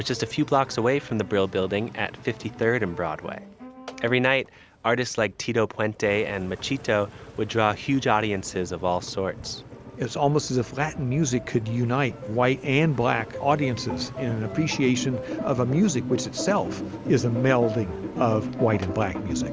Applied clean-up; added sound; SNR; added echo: none; Engine; 18 dB; none.